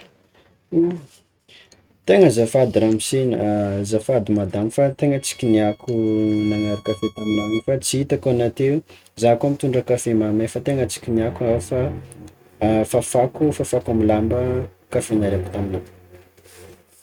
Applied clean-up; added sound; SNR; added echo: neural mask model RNNoise.